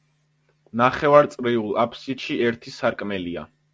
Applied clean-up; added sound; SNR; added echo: none; none; none; none.